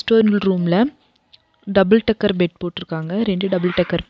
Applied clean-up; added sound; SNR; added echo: none; none; none; none.